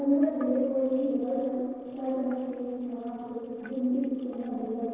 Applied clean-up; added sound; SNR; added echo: neural separator model SepFormer DNS4.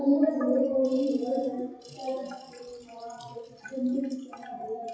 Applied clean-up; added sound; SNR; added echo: classical method WPE with log-MMSE.